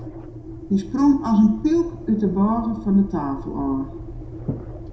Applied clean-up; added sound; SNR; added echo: none; Engine; 13 dB; reverberation time 0.6 s.